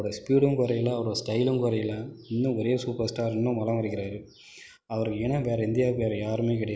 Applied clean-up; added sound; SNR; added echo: none; none; none; none.